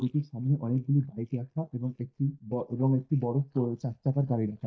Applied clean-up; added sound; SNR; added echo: neural mask model DeepFilterNet 3.